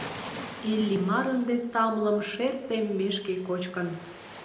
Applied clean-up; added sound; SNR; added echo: none; Waves, surf; 15 dB; reverberation time 0.8 s.